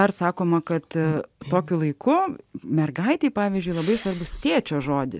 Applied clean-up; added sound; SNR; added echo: none; Respiratory sounds; 18 dB; none.